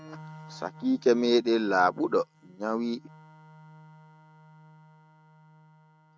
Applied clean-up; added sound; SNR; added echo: neural mask model RNNoise.